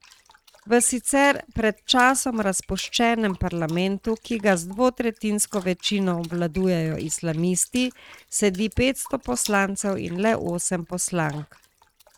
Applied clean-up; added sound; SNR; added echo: neural mask model RNNoise.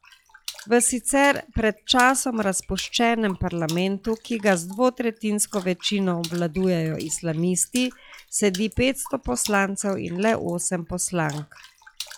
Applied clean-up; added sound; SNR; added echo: classical method log-MMSE.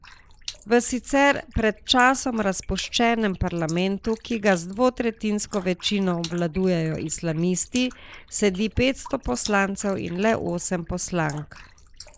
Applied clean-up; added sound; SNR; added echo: neural mask model Resemble Enhance denoiser.